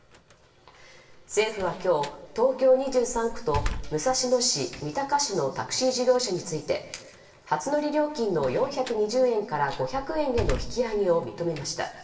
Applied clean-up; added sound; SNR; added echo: none; Slam; 12 dB; reverberation time 1.0 s.